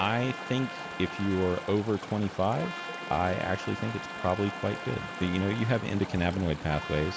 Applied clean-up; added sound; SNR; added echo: none; Chatter / Stream + Trumpet; 9 dB; none.